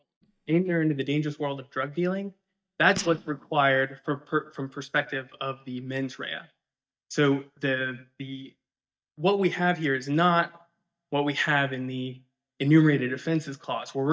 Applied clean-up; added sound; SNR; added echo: neural mask model DeepFilterNet 3.